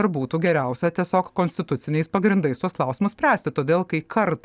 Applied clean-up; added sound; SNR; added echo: none; none; none; none.